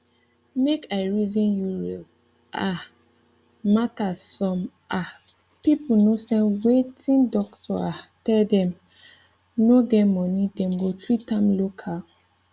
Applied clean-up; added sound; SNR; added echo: none; none; none; none.